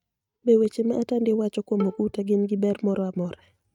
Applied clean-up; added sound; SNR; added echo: neural mask model RNNoise.